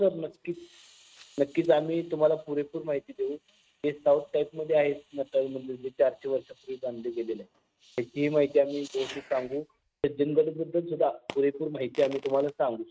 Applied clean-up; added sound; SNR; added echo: neural mask model RNNoise.